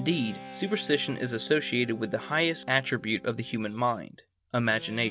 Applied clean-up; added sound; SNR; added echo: none; Guitar; 17 dB; none.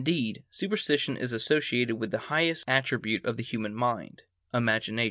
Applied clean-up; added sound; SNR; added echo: none; none; none; none.